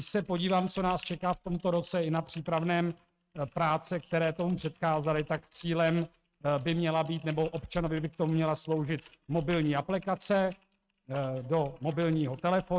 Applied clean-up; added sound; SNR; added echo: neural mask model RNNoise.